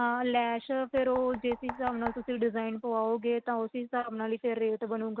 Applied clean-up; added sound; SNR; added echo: none; Knock; 14 dB; none.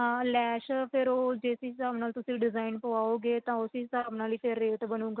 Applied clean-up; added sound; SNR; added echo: none; none; none; none.